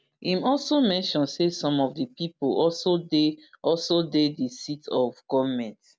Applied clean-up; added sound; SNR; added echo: none; none; none; none.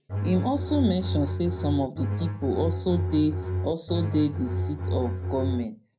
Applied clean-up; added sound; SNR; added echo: none; Bowed string instrument; 1 dB; reverberation time 0.4 s.